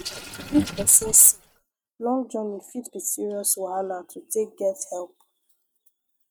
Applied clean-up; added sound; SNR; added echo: neural mask model RNNoise.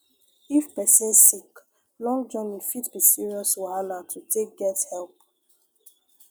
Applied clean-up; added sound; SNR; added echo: none; none; none; none.